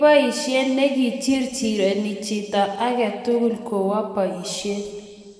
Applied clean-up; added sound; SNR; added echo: none; none; none; reverberation time 1.9 s.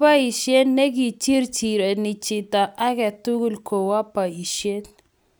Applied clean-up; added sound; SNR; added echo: none; none; none; none.